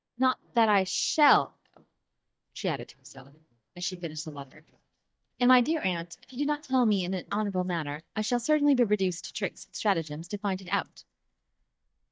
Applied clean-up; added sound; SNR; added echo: neural mask model DeepFilterNet 3.